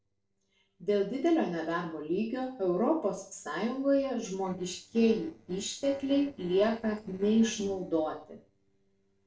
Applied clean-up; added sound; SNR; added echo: neural separator model SepFormer DNS4.